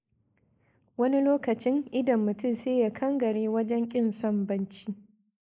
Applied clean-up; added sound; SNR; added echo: neural mask model Resemble Enhance denoiser.